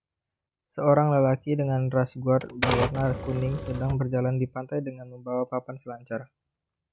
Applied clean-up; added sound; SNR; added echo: none; Typewriter; 6 dB; none.